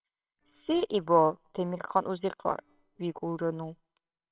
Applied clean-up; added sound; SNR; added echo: neural separator model SepFormer WHAMR!.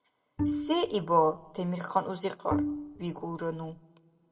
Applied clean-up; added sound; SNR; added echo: none; Bowed string instrument; 4 dB; reverberation time 0.3 s.